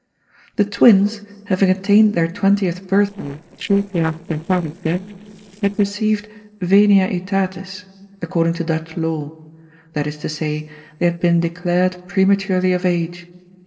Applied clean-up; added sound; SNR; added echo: neural separator model SepFormer DNS4.